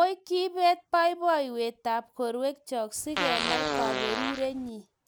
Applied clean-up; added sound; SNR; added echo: none; Fart; 2 dB; none.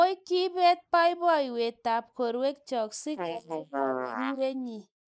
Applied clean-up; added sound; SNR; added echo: neural mask model Resemble Enhance denoiser.